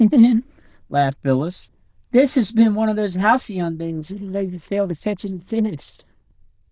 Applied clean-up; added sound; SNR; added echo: neural diffusion model UNIVERSE++.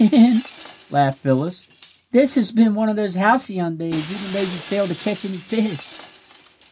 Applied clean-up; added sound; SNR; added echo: none; Shatter; 18 dB; none.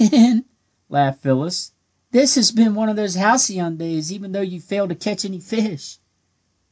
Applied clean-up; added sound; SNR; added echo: none; none; none; none.